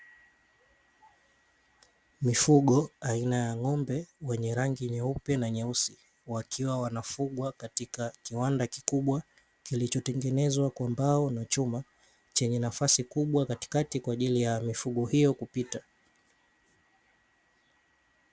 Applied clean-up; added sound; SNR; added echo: none; none; none; none.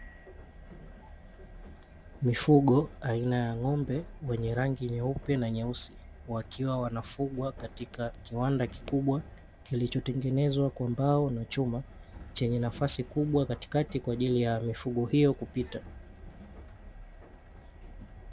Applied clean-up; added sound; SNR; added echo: none; Train; 17 dB; none.